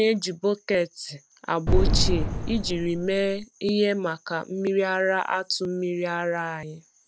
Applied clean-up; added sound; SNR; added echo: none; Boom; -3 dB; none.